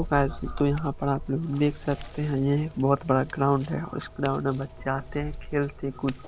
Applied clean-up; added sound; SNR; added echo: none; Scissors; 12 dB; none.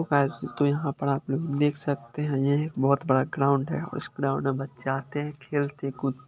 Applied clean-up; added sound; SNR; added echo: none; none; none; none.